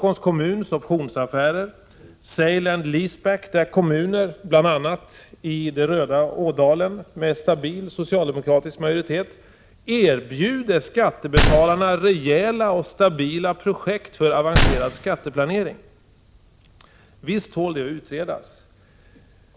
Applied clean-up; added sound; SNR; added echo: none; Gunshot, gunfire; 2 dB; none.